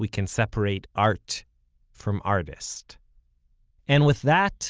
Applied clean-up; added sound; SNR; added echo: none; none; none; none.